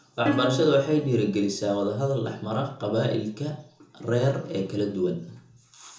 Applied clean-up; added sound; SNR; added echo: none; Plucked string instrument; 6 dB; reverberation time 0.5 s.